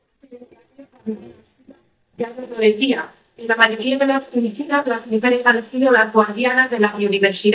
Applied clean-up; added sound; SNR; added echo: neural mask model DeepFilterNet 3.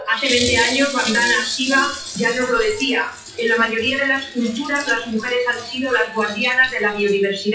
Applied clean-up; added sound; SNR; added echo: classical method WPE with log-MMSE.